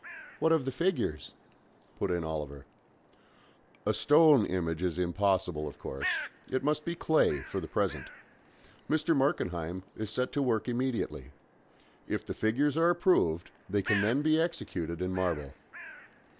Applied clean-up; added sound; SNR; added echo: none; Bird; 15 dB; none.